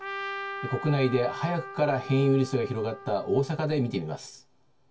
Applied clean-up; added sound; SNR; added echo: none; Trumpet; 12 dB; reverberation time 0.1 s.